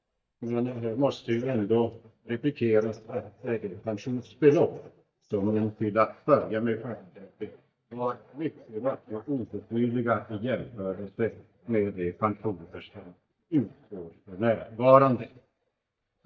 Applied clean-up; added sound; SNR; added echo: neural mask model DeepFilterNet 3.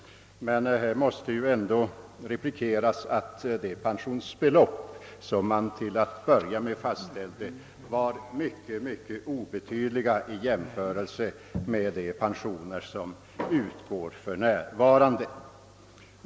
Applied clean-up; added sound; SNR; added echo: none; none; none; none.